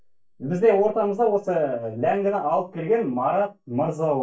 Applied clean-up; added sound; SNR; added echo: neural mask model DeepFilterNet 3.